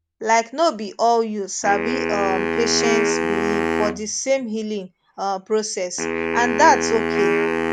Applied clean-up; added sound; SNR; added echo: none; Wind instrument, woodwind instrument; 2 dB; none.